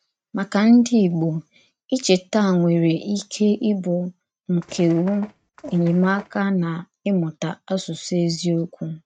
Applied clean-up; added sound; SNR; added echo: neural mask model RNNoise.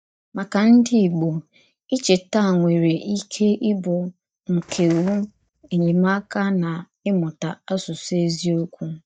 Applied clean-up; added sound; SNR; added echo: neural mask model DeepFilterNet 3.